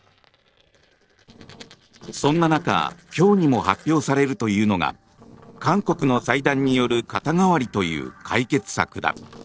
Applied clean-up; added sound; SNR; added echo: neural separator model SepFormer DNS4.